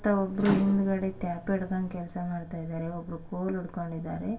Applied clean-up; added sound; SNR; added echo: none; Microwave oven; 11 dB; reverberation time 0.2 s.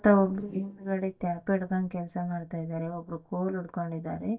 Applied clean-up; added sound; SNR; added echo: neural mask model DeepFilterNet 3.